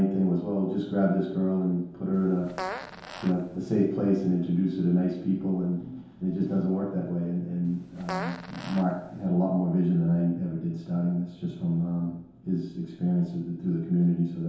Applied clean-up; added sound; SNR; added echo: none; Fart; 12 dB; reverberation time 0.8 s.